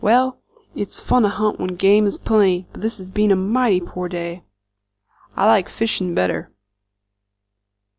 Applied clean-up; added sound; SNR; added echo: none; none; none; none.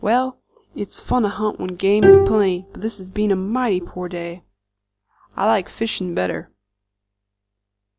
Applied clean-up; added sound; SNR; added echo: none; Bowed string instrument; -3 dB; none.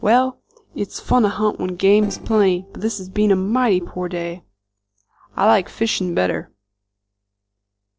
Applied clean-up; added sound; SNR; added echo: neural separator model SepFormer DNS4.